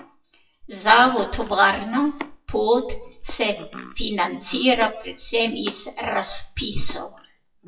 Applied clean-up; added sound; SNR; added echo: classical method WPE with log-MMSE.